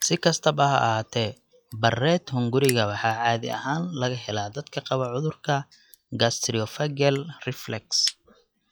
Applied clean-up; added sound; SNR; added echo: classical method log-MMSE.